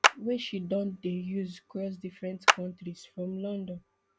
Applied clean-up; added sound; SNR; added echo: none; Clapping; -4 dB; none.